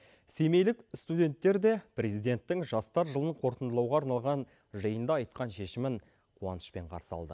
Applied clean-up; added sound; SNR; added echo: none; none; none; none.